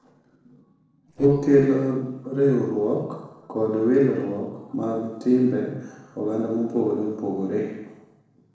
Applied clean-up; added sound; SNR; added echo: neural separator model SepFormer DNS4.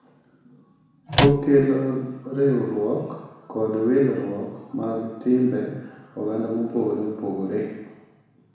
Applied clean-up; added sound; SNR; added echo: none; Microwave oven; -1 dB; reverberation time 1.1 s.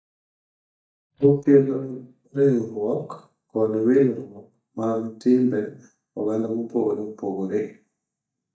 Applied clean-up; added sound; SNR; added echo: neural mask model DeepFilterNet 3.